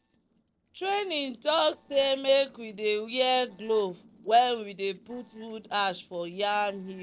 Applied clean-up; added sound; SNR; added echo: neural separator model SepFormer DNS4.